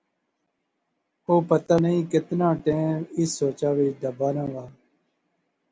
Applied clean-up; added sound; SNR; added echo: none; none; none; none.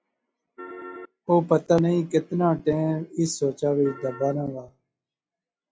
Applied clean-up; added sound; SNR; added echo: classical method log-MMSE.